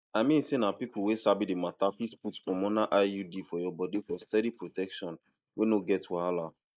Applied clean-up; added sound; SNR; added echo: neural mask model Resemble Enhance denoiser.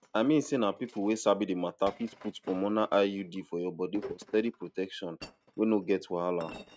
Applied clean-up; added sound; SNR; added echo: neural mask model RNNoise.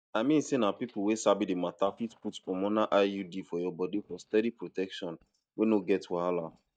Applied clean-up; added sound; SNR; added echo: neural mask model DeepFilterNet 3.